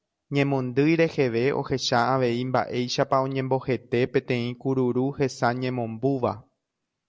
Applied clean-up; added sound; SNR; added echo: none; none; none; none.